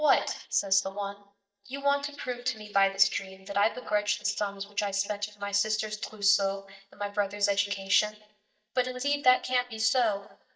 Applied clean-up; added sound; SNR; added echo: neural mask model DeepFilterNet 3.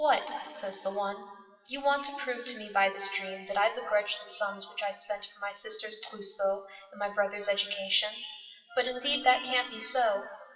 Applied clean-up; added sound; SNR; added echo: classical method WPE with log-MMSE.